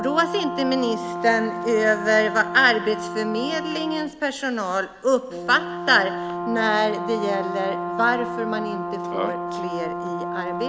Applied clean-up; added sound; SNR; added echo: none; Brass instrument; 6 dB; none.